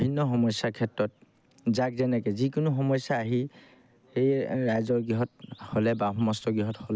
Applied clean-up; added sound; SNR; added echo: none; none; none; none.